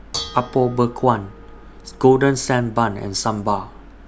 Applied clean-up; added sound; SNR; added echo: none; Dishes, pots, and pans / Bell; 17 dB; none.